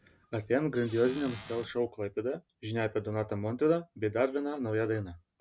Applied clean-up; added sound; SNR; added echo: none; Squeak / Cupboard open or close; 14 dB; none.